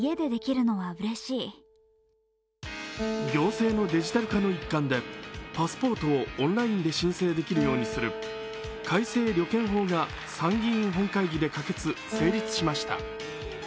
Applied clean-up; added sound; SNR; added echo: none; Acoustic guitar; 10 dB; none.